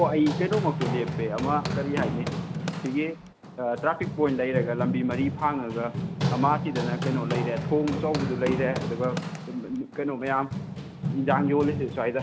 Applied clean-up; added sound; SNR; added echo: none; Run; 3 dB; none.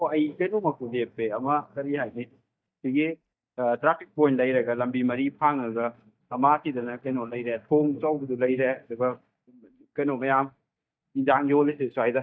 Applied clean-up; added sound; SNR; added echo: neural mask model DeepFilterNet 3.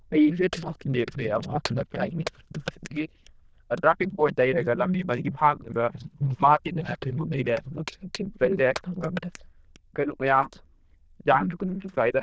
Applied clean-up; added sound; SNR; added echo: neural diffusion model UNIVERSE++.